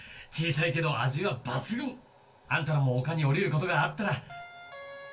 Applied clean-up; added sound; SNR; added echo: none; none; none; reverberation time 0.2 s.